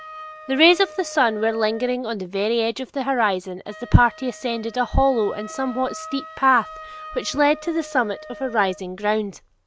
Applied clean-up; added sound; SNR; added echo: none; Wind instrument, woodwind instrument; 18 dB; none.